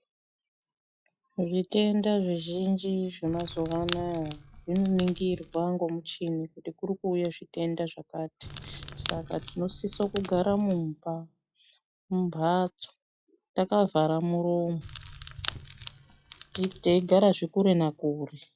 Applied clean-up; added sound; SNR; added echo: classical method log-MMSE.